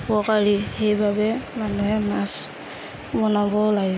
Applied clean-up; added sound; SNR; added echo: none; none; none; none.